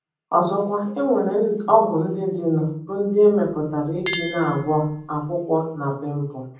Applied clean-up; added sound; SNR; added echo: none; Chink, clink; 15 dB; reverberation time 0.6 s.